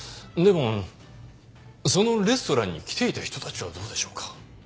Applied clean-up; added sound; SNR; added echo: none; none; none; none.